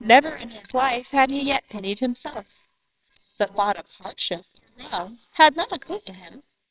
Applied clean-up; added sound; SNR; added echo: neural separator model SepFormer WHAMR!.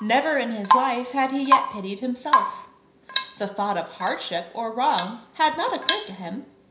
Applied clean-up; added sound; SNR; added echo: none; Drip / Water tap, faucet / Rain; 1 dB; reverberation time 0.5 s.